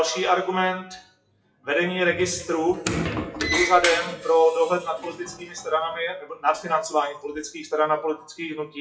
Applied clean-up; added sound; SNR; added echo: classical method WPE with log-MMSE.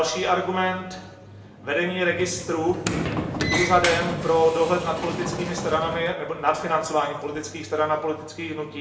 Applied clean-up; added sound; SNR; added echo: none; Sliding door; 7 dB; reverberation time 0.9 s.